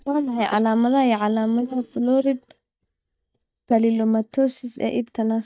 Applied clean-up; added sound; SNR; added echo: neural mask model DeepFilterNet 3.